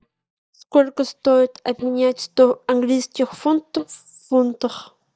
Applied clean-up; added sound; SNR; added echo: neural mask model DeepFilterNet 3.